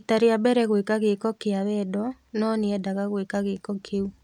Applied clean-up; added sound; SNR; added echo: none; none; none; none.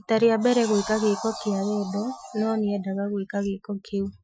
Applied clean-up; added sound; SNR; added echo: classical method Wiener filter.